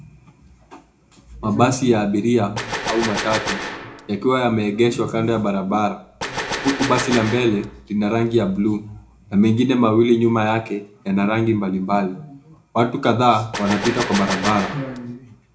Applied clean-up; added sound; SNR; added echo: none; Gunshot, gunfire; 7 dB; reverberation time 0.4 s.